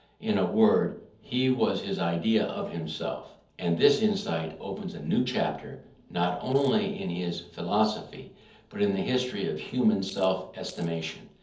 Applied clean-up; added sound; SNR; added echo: neural separator model SepFormer DNS4.